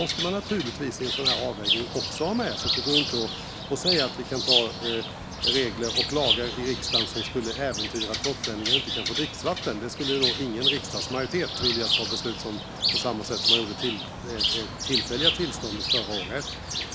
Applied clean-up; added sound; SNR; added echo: none; Bird; -2 dB; none.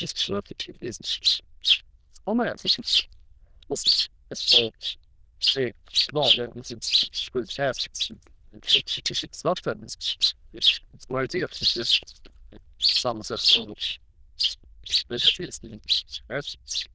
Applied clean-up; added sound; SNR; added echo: neural diffusion model UNIVERSE++.